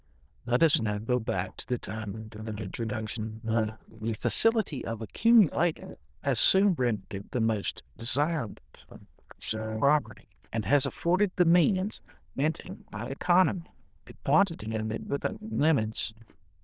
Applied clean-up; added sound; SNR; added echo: neural diffusion model UNIVERSE++.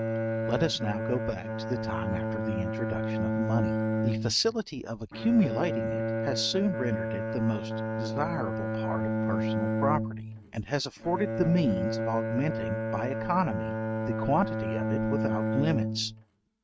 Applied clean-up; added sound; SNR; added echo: neural mask model RNNoise.